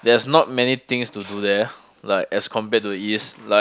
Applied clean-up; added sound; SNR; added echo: none; none; none; none.